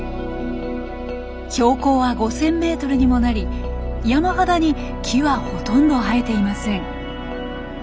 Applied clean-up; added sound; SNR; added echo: none; none; none; none.